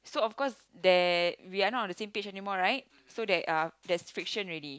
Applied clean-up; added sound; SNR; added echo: none; none; none; none.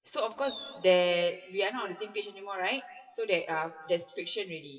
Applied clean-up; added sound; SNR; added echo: classical method WPE with log-MMSE.